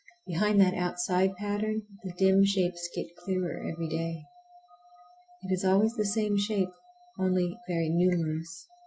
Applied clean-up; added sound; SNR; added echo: none; none; none; none.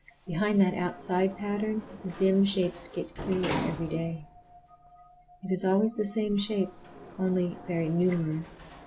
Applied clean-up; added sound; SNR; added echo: none; Sliding door; 13 dB; none.